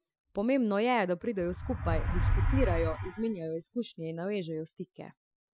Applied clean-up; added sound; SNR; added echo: classical method Wiener filter.